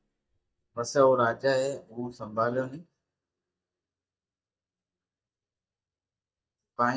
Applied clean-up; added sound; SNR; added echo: neural mask model DeepFilterNet 3.